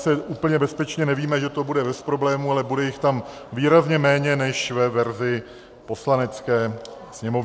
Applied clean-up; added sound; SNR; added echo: none; none; none; none.